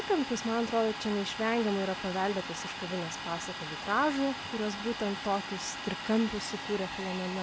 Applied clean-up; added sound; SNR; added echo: none; Domestic sounds, home sounds; 7 dB; none.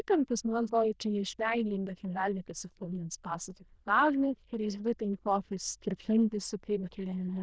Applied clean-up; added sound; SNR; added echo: neural diffusion model UNIVERSE++.